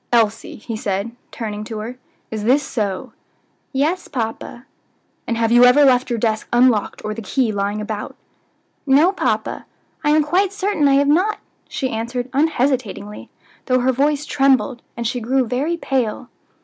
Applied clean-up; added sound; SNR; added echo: none; none; none; none.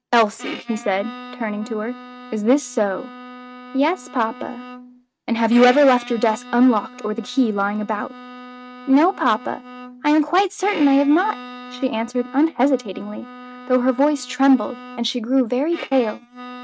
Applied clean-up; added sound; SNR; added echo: neural mask model RNNoise.